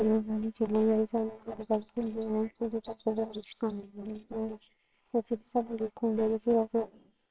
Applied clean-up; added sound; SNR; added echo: neural separator model SepFormer WHAMR!.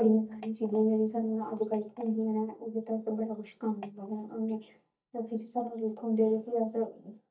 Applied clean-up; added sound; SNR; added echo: neural mask model DeepFilterNet 3.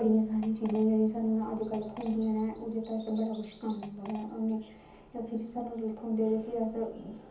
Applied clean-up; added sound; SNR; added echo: none; Fart; 20 dB; reverberation time 0.7 s.